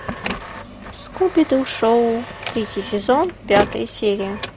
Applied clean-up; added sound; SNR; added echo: none; Printer; 10 dB; none.